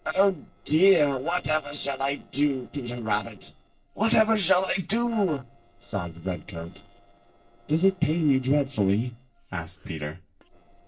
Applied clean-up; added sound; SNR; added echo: neural separator model SepFormer DNS4.